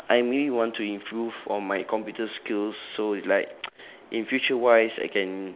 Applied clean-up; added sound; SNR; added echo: none; none; none; none.